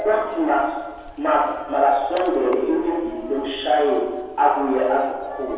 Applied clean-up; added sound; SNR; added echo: none; Coin (dropping); 19 dB; reverberation time 1.2 s.